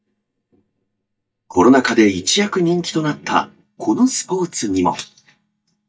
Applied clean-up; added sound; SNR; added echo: neural mask model DeepFilterNet 3.